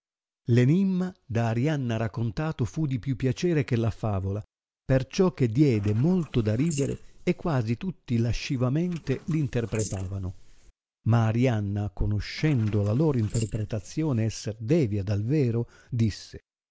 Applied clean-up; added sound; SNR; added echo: neural mask model Resemble Enhance denoiser.